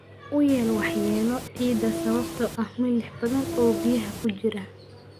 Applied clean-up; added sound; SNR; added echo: none; Train; 6 dB; none.